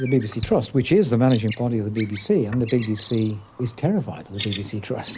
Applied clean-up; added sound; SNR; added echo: none; Bird vocalization, bird call, bird song; 8 dB; none.